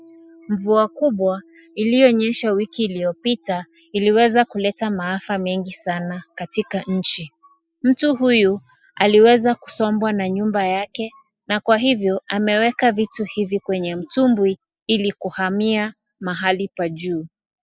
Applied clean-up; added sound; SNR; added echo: classical method spectral subtraction.